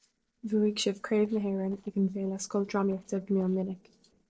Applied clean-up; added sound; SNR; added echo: neural separator model SepFormer DNS4.